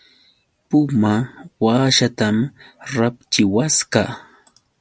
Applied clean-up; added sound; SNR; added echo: none; none; none; none.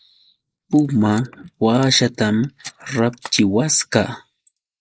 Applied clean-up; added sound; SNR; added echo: neural mask model Resemble Enhance denoiser.